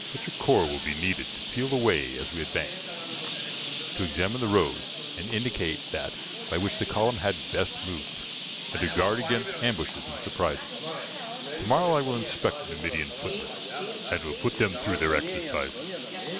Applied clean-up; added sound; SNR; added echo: none; Bird; 4 dB; none.